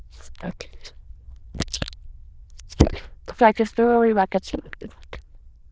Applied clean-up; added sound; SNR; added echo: neural diffusion model UNIVERSE++.